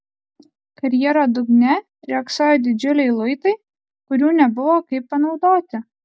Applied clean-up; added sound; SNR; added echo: none; none; none; none.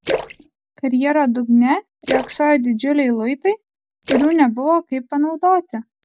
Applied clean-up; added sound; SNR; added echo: none; Splash, splatter; 11 dB; none.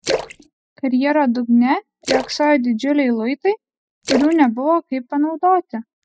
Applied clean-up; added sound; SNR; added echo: classical method spectral subtraction.